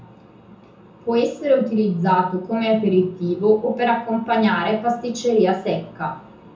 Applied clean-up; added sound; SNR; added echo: none; none; none; reverberation time 0.6 s.